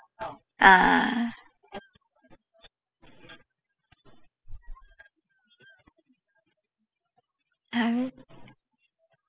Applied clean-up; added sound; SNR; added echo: classical method spectral subtraction.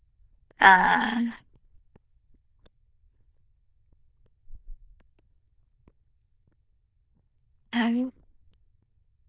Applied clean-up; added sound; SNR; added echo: neural diffusion model UNIVERSE++.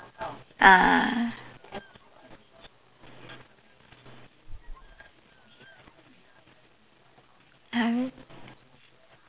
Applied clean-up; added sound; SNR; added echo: none; Squeak; 17 dB; none.